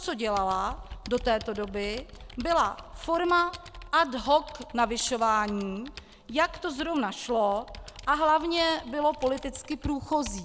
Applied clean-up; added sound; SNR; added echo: none; Computer keyboard; 16 dB; none.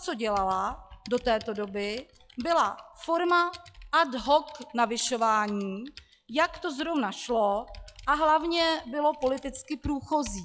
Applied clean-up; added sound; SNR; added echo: classical method log-MMSE.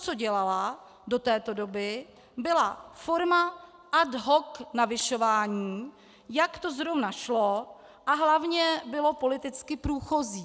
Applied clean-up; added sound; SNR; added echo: none; none; none; none.